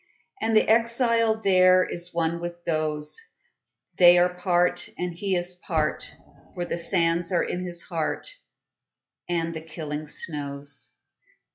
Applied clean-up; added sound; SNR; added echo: classical method log-MMSE.